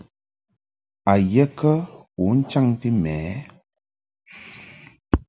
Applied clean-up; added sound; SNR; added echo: none; none; none; none.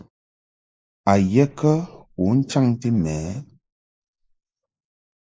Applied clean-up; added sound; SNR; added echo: neural mask model Resemble Enhance denoiser.